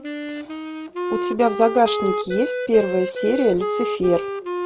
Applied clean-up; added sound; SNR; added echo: none; Wind instrument, woodwind instrument; 5 dB; none.